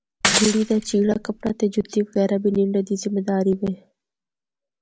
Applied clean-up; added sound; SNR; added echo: none; Shatter / Crushing; 2 dB; none.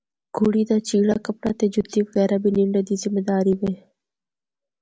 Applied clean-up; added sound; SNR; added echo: none; none; none; none.